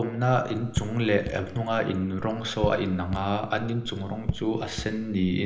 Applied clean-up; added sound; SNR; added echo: none; Raindrop / Drip; 9 dB; reverberation time 0.8 s.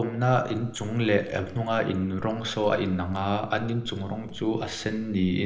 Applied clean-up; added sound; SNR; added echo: neural separator model SepFormer DNS4.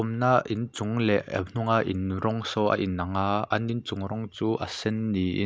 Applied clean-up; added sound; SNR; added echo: none; none; none; none.